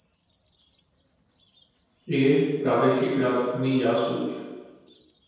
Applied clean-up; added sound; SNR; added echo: none; Bird vocalization, bird call, bird song; 16 dB; reverberation time 1.2 s.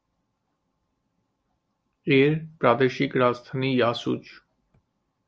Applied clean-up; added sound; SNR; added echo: none; none; none; none.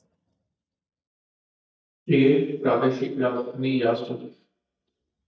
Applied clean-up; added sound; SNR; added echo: neural mask model DeepFilterNet 3.